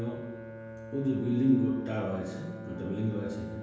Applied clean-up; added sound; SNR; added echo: none; Bowed string instrument; 11 dB; reverberation time 1.2 s.